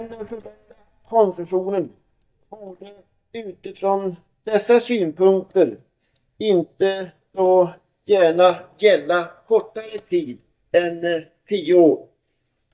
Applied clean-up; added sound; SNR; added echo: neural mask model DeepFilterNet 3.